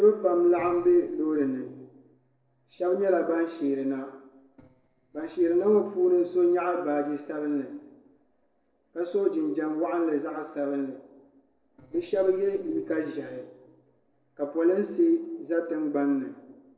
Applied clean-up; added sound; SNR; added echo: neural separator model SepFormer DNS4.